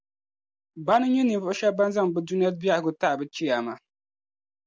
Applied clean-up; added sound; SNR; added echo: none; none; none; none.